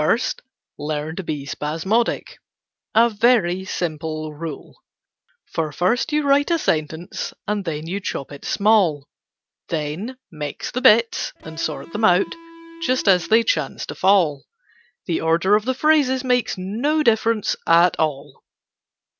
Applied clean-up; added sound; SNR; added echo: none; Electric guitar; 18 dB; none.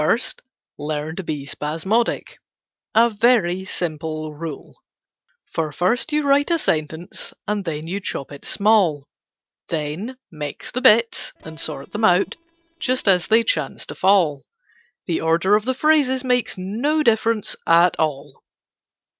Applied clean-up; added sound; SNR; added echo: neural separator model SepFormer DNS4.